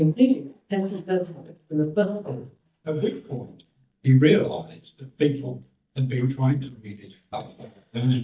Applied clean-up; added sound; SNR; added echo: neural mask model DeepFilterNet 3.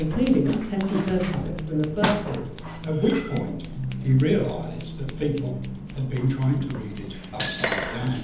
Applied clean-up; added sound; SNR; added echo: none; Scissors; 7 dB; reverberation time 1.3 s.